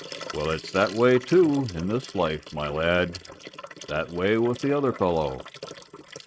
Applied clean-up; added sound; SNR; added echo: neural mask model RNNoise.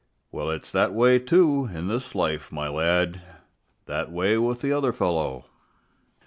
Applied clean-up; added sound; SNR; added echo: none; none; none; none.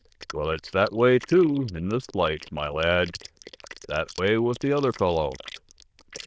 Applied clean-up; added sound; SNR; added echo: neural diffusion model UNIVERSE++.